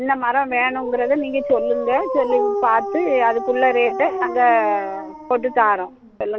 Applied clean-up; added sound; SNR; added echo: none; Dog; 8 dB; none.